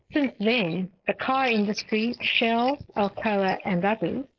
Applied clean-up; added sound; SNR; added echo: neural mask model Resemble Enhance denoiser.